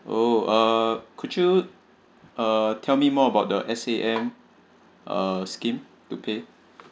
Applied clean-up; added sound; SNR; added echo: none; none; none; none.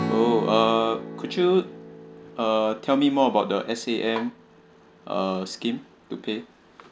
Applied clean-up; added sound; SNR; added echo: none; Strum; 11 dB; none.